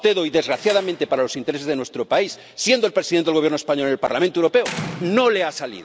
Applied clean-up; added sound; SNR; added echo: none; Slam; 17 dB; none.